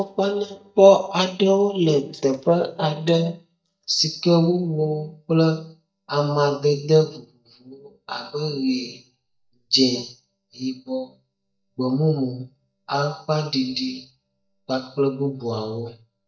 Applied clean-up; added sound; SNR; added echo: neural mask model DeepFilterNet 3.